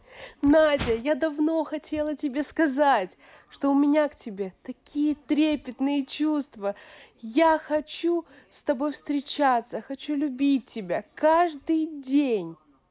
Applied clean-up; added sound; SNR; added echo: none; none; none; none.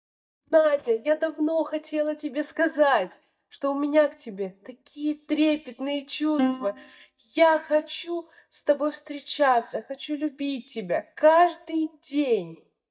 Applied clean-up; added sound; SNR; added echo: neural mask model DeepFilterNet 3.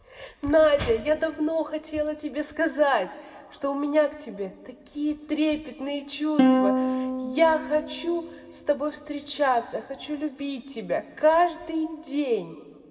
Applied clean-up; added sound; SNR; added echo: none; Plucked string instrument; 1 dB; reverberation time 1.7 s.